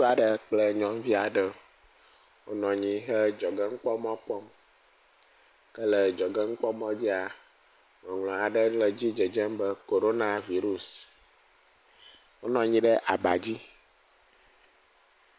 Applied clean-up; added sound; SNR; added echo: none; none; none; none.